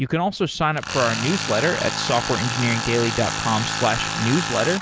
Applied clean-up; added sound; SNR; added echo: none; Tools; 5 dB; none.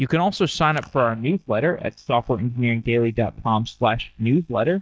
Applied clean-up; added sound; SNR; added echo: neural mask model DeepFilterNet 3.